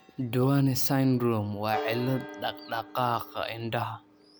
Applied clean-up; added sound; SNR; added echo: none; Church bell; 15 dB; none.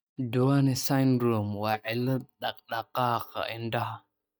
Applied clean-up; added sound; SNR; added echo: neural mask model DeepFilterNet 3.